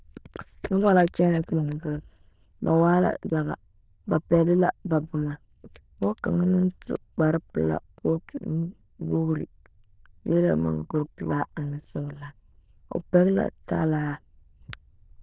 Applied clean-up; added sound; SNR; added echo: neural diffusion model UNIVERSE++.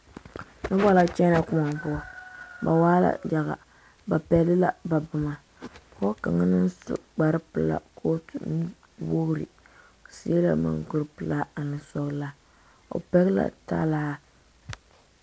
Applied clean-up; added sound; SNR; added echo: none; none; none; none.